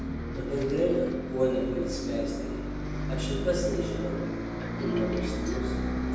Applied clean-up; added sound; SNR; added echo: none; Bus; 0 dB; reverberation time 1.1 s.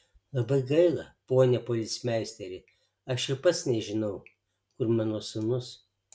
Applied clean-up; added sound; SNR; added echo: none; none; none; none.